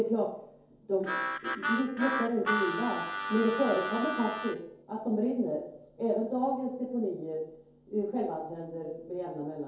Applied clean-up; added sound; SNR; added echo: none; Harmonica; 2 dB; reverberation time 2.4 s.